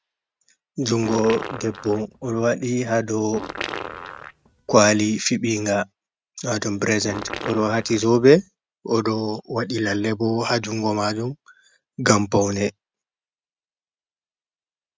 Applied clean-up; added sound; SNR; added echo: neural mask model RNNoise.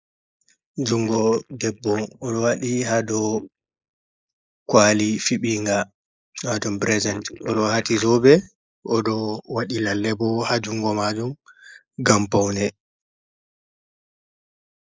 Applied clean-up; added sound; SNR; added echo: neural mask model Resemble Enhance denoiser.